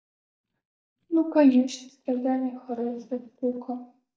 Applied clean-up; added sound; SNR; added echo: neural mask model DeepFilterNet 3.